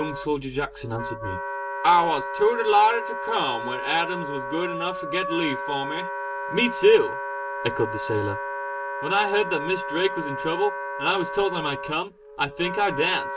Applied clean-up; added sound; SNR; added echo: none; Wind instrument, woodwind instrument; 6 dB; none.